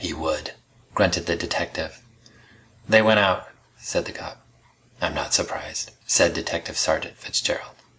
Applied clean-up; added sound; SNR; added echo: none; none; none; none.